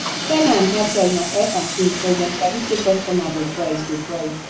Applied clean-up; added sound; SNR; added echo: none; Train; 7 dB; reverberation time 0.3 s.